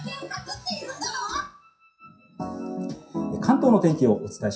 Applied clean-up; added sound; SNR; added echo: classical method WPE with log-MMSE.